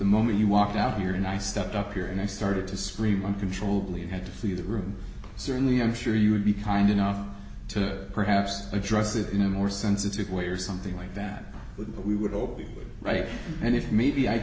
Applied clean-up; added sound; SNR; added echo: none; none; none; none.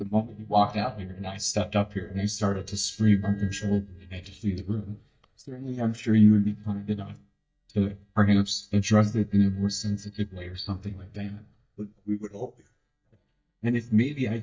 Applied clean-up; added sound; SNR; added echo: neural mask model DeepFilterNet 3.